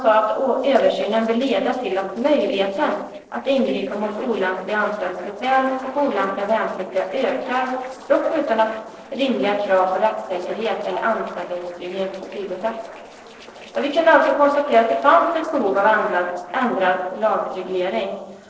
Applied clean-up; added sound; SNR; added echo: neural separator model SepFormer DNS4.